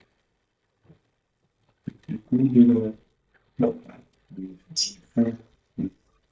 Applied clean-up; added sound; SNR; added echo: neural mask model DeepFilterNet 3.